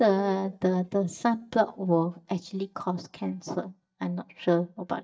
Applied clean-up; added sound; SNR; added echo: neural mask model DeepFilterNet 3.